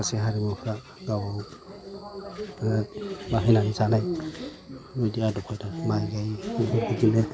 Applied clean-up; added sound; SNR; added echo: none; none; none; none.